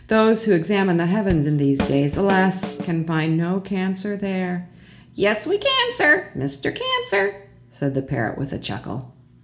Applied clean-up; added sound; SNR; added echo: none; Drum / Drum kit; 7 dB; reverberation time 0.4 s.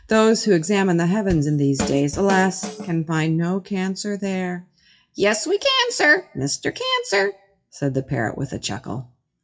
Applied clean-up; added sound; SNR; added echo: classical method WPE with log-MMSE.